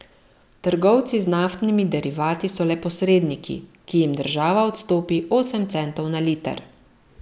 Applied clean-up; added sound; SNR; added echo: none; none; none; none.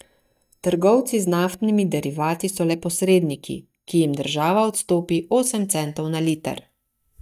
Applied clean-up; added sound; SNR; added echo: neural mask model DeepFilterNet 3.